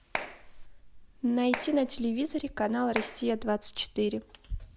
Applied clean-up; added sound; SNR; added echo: none; Clapping; 10 dB; none.